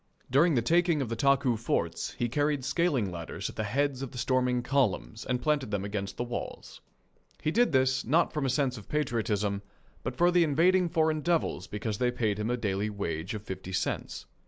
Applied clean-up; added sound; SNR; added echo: none; none; none; none.